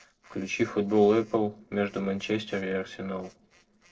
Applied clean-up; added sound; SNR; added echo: neural separator model SepFormer DNS4.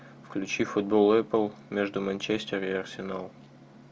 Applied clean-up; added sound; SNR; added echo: none; none; none; none.